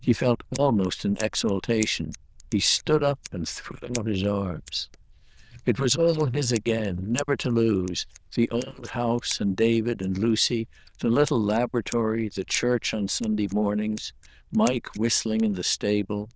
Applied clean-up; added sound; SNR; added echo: neural diffusion model UNIVERSE++.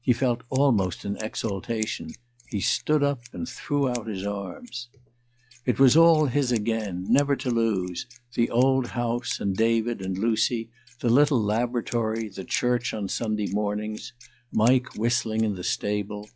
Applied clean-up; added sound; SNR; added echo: classical method log-MMSE.